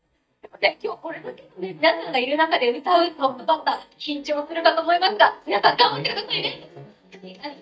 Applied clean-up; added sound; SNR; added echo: neural mask model DeepFilterNet 3.